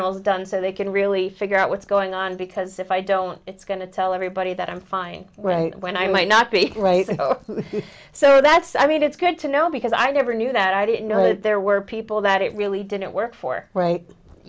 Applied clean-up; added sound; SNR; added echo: none; none; none; none.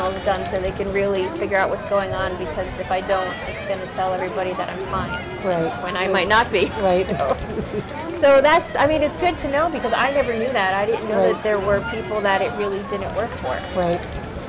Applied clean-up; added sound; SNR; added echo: none; Crowd; 8 dB; none.